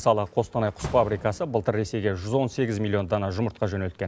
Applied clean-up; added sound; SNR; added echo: none; Slam; 18 dB; none.